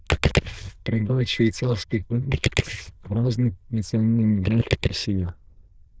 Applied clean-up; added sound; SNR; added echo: neural diffusion model UNIVERSE++.